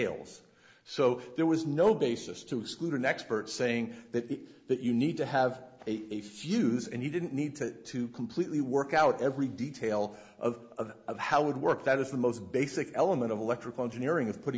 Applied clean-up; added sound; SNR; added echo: none; none; none; none.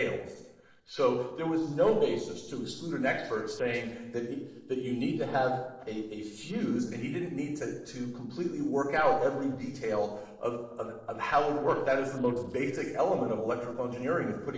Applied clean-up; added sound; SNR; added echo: neural separator model SepFormer DNS4.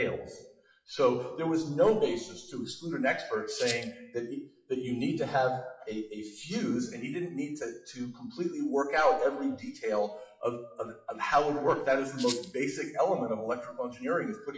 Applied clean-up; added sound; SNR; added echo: classical method WPE with log-MMSE.